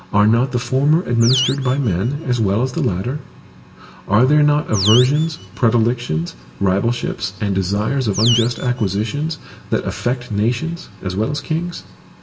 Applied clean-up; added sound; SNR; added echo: none; Animal; 12 dB; reverberation time 2.0 s.